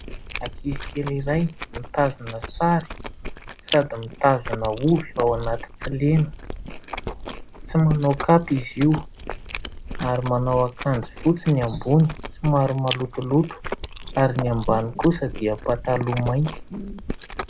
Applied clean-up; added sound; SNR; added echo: none; Chewing, mastication; 10 dB; none.